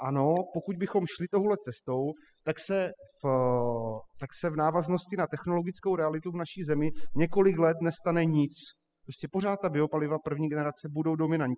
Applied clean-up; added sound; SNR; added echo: classical method spectral subtraction.